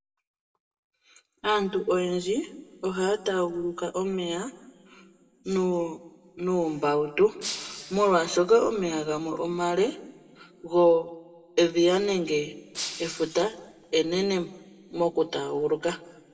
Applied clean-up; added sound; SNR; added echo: none; Shatter; 12 dB; reverberation time 1.3 s.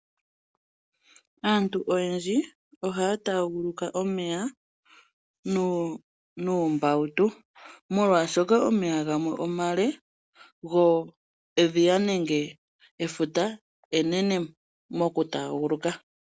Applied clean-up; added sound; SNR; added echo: none; none; none; none.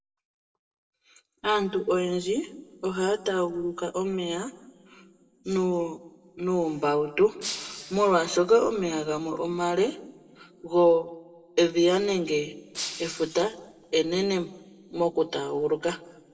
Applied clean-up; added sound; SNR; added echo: neural separator model SepFormer DNS4.